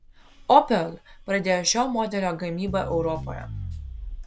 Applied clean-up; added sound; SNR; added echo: none; Crackle; 12 dB; none.